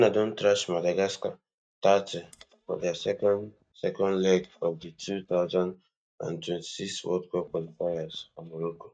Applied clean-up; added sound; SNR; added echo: neural mask model DeepFilterNet 3.